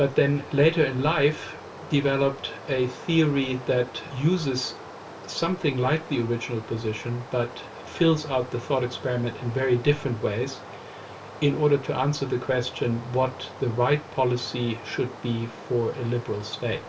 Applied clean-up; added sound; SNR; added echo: none; Stream; 15 dB; reverberation time 0.2 s.